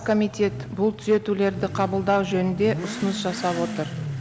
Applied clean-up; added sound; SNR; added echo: none; Motorcycle / Accelerating, revving, vroom; 10 dB; none.